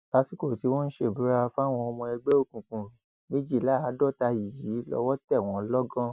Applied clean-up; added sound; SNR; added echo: none; none; none; none.